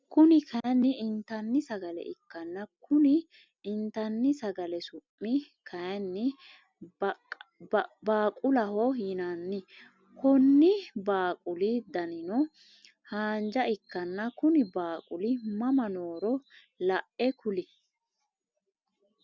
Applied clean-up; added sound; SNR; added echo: none; none; none; none.